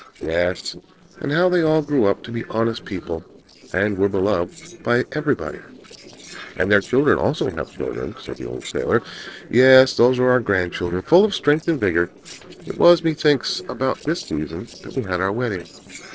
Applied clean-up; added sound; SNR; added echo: neural separator model SepFormer DNS4.